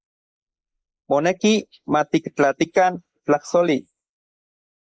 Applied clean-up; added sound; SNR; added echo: neural mask model Resemble Enhance denoiser.